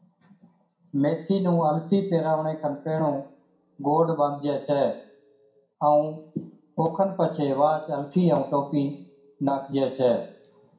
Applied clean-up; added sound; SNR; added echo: none; none; none; reverberation time 0.5 s.